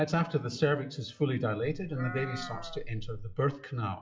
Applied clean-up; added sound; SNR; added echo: classical method WPE with log-MMSE.